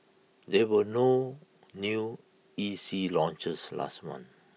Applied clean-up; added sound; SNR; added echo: none; none; none; none.